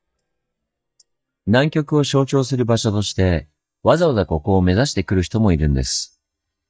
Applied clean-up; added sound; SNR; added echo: neural mask model DeepFilterNet 3.